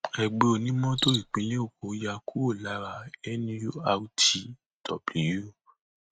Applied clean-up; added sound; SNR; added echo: neural mask model RNNoise.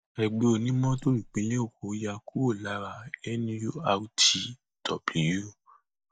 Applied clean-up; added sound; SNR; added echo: neural mask model DeepFilterNet 3.